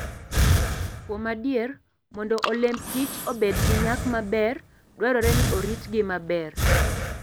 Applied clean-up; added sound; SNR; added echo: none; Breathing; -1 dB; none.